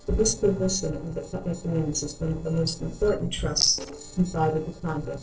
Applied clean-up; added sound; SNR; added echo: neural separator model SepFormer DNS4.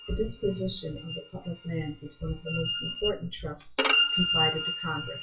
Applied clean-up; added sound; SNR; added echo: classical method WPE with log-MMSE.